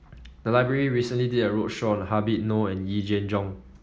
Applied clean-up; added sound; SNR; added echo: none; none; none; none.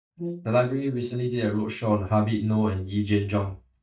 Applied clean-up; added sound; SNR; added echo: neural mask model DeepFilterNet 3.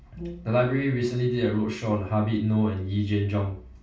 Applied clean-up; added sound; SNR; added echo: none; Brass instrument; 14 dB; reverberation time 0.3 s.